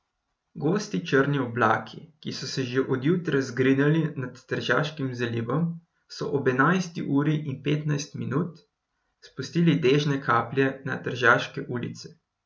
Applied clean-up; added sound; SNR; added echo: none; none; none; none.